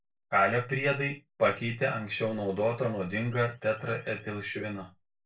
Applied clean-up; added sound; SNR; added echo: neural separator model SepFormer DNS4.